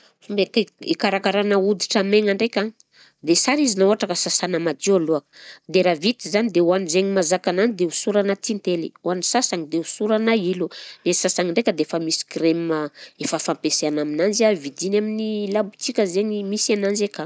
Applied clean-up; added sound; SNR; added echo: none; none; none; none.